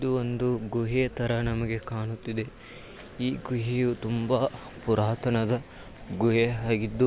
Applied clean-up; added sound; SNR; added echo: none; none; none; none.